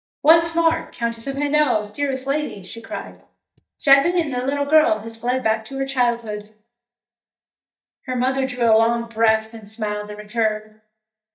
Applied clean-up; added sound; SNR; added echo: neural mask model DeepFilterNet 3.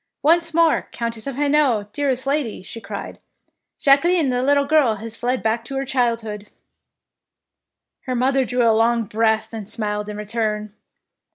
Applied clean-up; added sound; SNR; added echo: none; none; none; none.